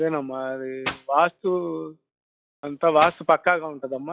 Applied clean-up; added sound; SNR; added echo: classical method log-MMSE.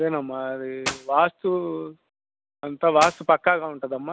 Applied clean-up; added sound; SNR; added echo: none; Clapping; 7 dB; none.